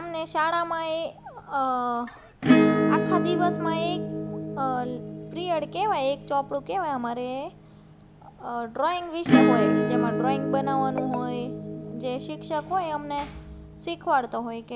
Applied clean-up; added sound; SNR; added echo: none; Acoustic guitar / Strum; -1 dB; none.